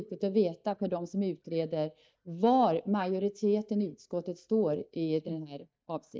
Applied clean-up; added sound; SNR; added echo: neural mask model DeepFilterNet 3.